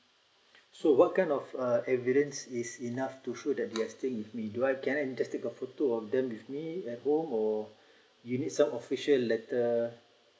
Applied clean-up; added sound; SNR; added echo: none; none; none; none.